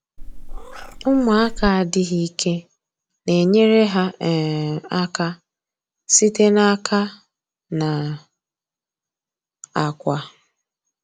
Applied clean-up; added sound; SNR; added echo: none; Meow; 9 dB; none.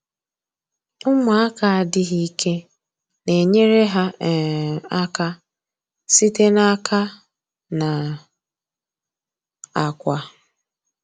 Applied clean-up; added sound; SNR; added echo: none; none; none; none.